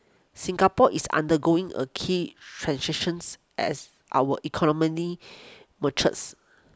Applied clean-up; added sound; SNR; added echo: none; none; none; none.